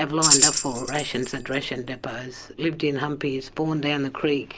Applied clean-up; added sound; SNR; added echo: none; Tambourine; -2 dB; none.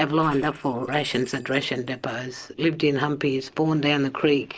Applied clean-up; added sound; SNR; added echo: neural separator model SepFormer DNS4.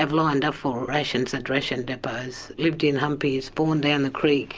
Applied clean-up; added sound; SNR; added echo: none; none; none; none.